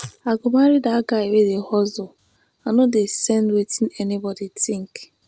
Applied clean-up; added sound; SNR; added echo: none; none; none; none.